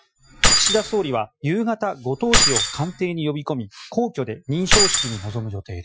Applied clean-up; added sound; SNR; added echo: classical method Wiener filter.